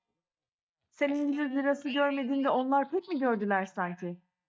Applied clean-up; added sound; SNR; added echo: neural mask model DeepFilterNet 3.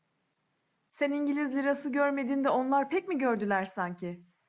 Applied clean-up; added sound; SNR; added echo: none; none; none; none.